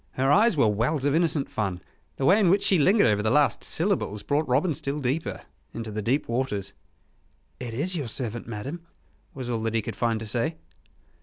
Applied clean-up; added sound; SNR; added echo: none; none; none; none.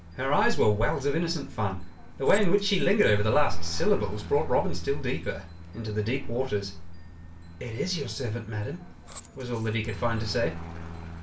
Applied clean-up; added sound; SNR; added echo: none; Aircraft; 16 dB; reverberation time 0.3 s.